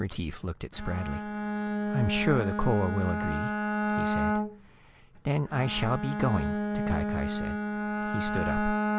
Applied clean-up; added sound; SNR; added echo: none; Bowed string instrument; 0 dB; none.